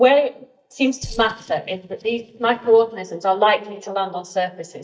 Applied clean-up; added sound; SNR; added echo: neural mask model DeepFilterNet 3.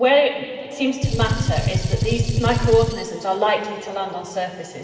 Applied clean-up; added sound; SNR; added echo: none; Gunshot, gunfire; 0 dB; reverberation time 2.6 s.